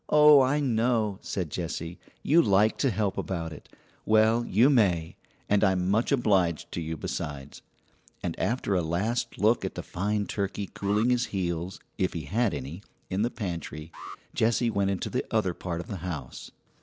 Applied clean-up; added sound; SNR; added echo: none; Alarm; 20 dB; none.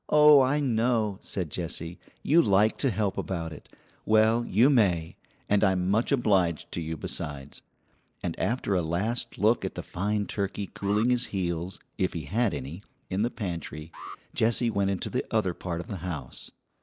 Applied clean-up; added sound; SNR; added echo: neural mask model Resemble Enhance denoiser.